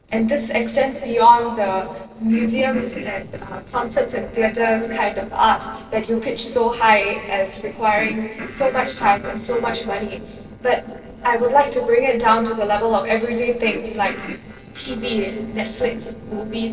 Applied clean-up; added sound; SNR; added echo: neural separator model SepFormer DNS4.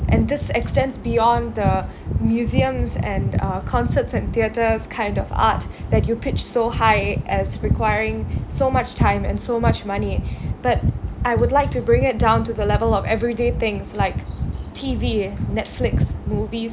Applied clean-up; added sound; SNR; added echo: none; none; none; none.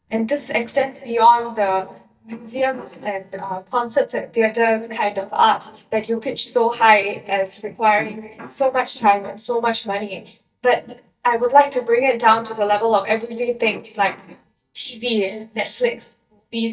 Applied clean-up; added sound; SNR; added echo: neural mask model DeepFilterNet 3.